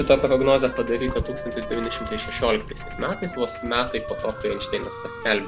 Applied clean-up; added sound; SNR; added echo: none; Musical instrument + Wind instrument, woodwind instrument; 8 dB; none.